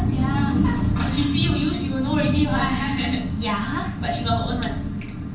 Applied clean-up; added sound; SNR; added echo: none; Ringtone; 14 dB; reverberation time 0.2 s.